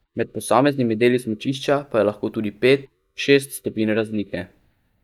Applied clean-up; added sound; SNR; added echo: neural mask model DeepFilterNet 3.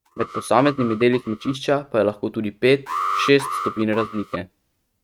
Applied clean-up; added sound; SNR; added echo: neural mask model RNNoise.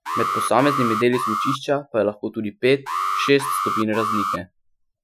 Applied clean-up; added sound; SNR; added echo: classical method Wiener filter.